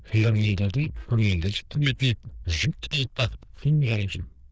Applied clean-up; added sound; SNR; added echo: neural diffusion model UNIVERSE++.